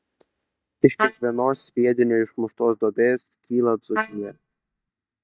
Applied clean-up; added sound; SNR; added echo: neural mask model DeepFilterNet 3.